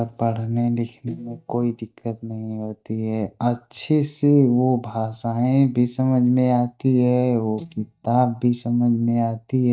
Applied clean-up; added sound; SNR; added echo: neural mask model DeepFilterNet 3.